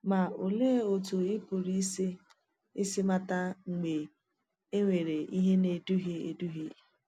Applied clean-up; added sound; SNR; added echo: none; none; none; none.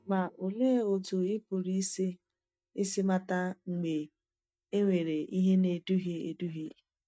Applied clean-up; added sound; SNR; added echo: neural mask model DeepFilterNet 3.